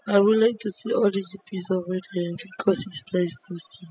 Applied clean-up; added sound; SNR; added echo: classical method spectral subtraction.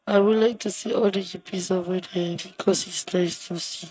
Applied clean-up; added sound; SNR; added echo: neural mask model RNNoise.